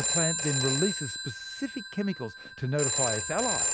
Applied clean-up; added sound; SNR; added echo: none; Telephone; -1 dB; none.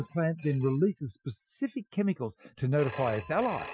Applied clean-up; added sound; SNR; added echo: classical method Wiener filter.